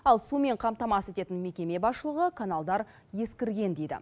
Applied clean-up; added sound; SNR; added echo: none; none; none; none.